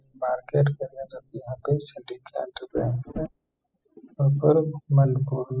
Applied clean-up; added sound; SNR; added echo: classical method spectral subtraction.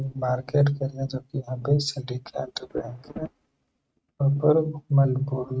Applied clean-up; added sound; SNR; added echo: neural mask model RNNoise.